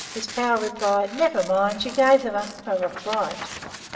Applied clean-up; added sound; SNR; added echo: none; Tearing; 15 dB; reverberation time 2.9 s.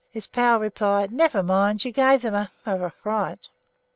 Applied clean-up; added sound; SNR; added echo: none; none; none; none.